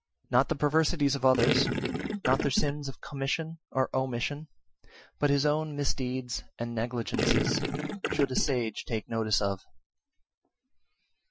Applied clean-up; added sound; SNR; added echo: classical method Wiener filter.